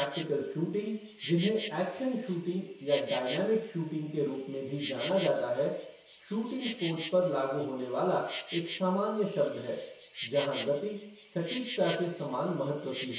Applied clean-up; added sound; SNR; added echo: none; Insect; 10 dB; reverberation time 0.7 s.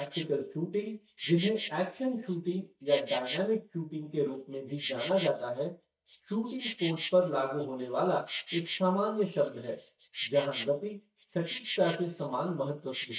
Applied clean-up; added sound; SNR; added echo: neural mask model DeepFilterNet 3.